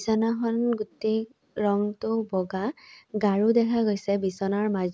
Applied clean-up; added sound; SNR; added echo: none; none; none; none.